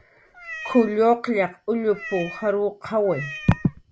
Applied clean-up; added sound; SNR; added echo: none; Meow; 15 dB; none.